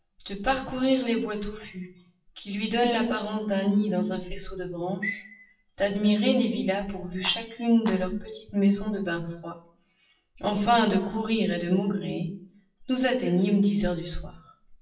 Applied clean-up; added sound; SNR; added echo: classical method WPE with log-MMSE.